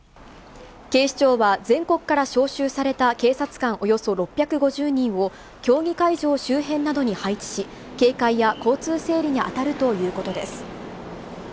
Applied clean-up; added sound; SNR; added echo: none; none; none; none.